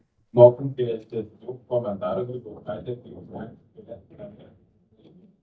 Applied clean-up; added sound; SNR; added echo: neural mask model DeepFilterNet 3.